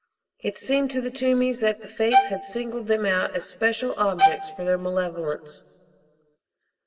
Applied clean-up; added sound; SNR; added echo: none; Bowed string instrument; -2 dB; reverberation time 1.9 s.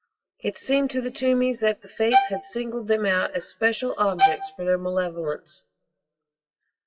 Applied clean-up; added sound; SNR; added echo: classical method WPE with log-MMSE.